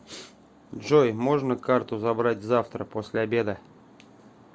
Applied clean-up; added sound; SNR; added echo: none; none; none; none.